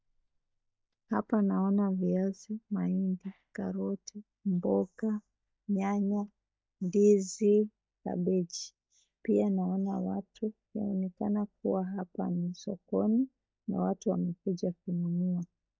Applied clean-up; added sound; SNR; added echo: neural mask model DeepFilterNet 3.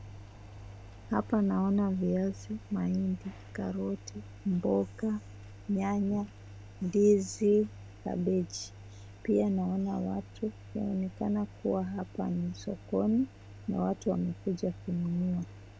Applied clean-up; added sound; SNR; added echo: none; Engine; 16 dB; none.